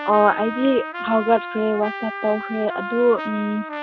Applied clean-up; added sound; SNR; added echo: none; Trumpet; 9 dB; none.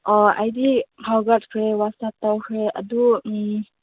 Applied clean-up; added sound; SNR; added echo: none; none; none; none.